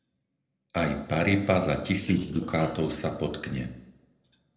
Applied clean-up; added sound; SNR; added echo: neural separator model SepFormer DNS4.